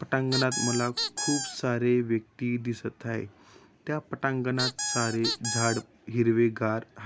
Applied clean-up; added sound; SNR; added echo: none; Squeak; 4 dB; none.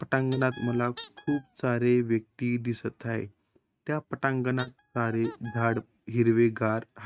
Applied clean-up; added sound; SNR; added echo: neural mask model RNNoise.